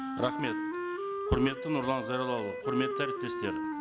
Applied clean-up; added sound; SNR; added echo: none; Wind instrument, woodwind instrument; 2 dB; none.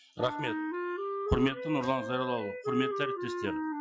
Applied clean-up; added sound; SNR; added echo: classical method Wiener filter.